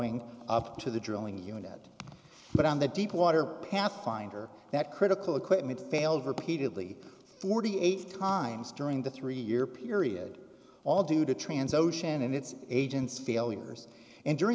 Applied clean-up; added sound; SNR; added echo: none; none; none; none.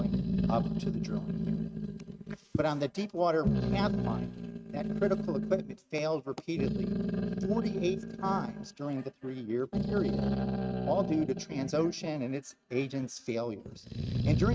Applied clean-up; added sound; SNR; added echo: neural mask model RNNoise.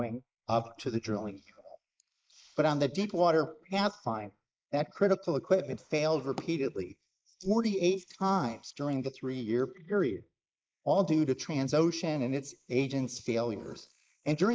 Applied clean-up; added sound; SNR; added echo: neural mask model Resemble Enhance denoiser.